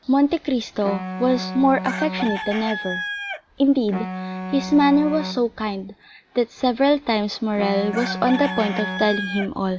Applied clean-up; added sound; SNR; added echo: none; Chicken, rooster + Wind instrument, woodwind instrument; 9 dB; none.